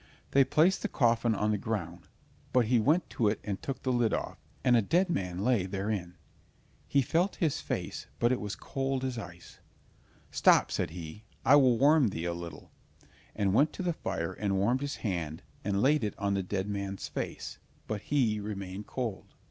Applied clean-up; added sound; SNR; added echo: none; none; none; none.